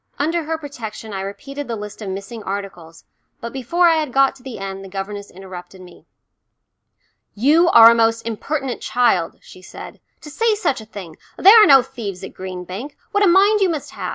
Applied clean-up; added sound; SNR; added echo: none; none; none; none.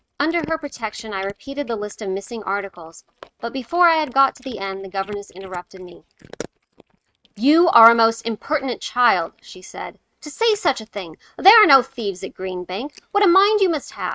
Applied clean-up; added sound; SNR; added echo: neural mask model RNNoise.